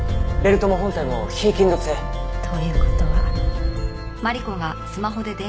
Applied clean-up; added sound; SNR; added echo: none; none; none; none.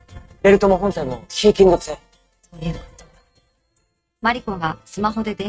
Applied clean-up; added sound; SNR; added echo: neural mask model RNNoise.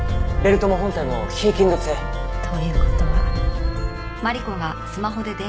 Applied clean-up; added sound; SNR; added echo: none; Trumpet; 19 dB; none.